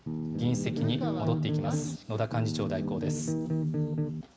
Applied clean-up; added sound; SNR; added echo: none; Bass guitar; -3 dB; reverberation time 1.8 s.